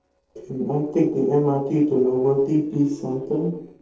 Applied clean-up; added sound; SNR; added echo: neural separator model SepFormer DNS4.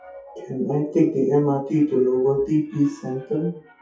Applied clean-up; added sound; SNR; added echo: classical method WPE with log-MMSE.